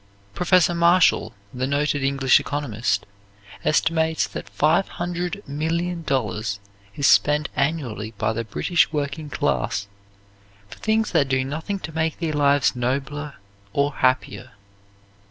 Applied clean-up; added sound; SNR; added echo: none; none; none; none.